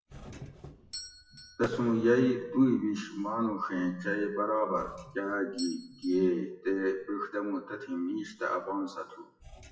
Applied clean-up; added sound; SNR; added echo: classical method WPE with log-MMSE.